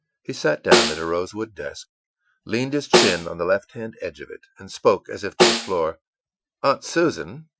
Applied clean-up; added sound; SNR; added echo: classical method Wiener filter.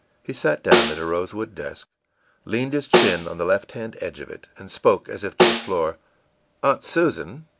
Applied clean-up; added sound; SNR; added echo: none; Snare drum; -3 dB; none.